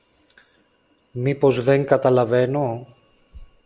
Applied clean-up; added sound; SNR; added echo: none; none; none; none.